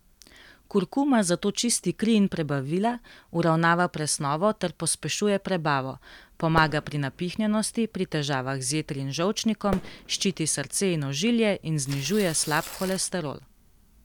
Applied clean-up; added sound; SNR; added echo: none; Tearing + Fireworks; 15 dB; none.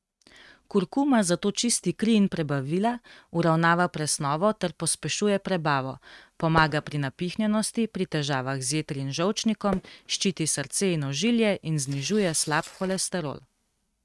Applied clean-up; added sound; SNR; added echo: neural mask model RNNoise.